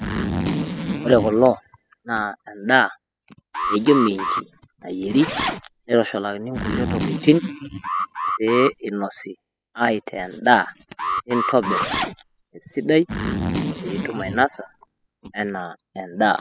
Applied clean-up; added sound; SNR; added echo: classical method spectral subtraction.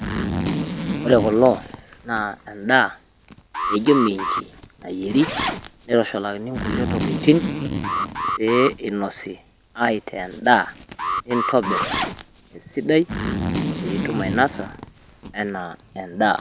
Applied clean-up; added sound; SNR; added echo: none; Zipper (clothing) + Alarm; 5 dB; none.